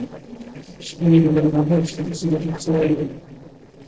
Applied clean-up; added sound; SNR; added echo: neural separator model SepFormer DNS4.